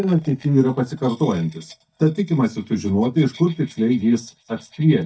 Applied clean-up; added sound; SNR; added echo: neural mask model DeepFilterNet 3.